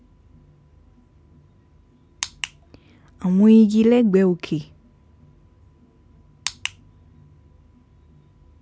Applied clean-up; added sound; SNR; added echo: none; none; none; none.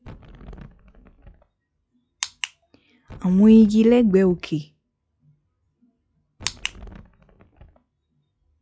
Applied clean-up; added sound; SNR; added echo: classical method log-MMSE.